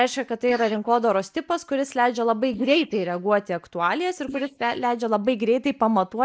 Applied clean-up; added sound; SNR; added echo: neural mask model Resemble Enhance denoiser.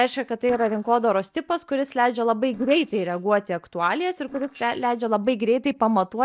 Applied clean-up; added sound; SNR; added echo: neural separator model SepFormer DNS4.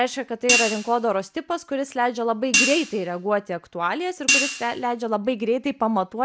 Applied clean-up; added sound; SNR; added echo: none; Hi-hat; 2 dB; none.